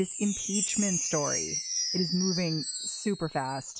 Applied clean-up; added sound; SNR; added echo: classical method log-MMSE.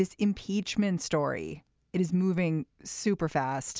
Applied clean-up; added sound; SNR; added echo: none; none; none; none.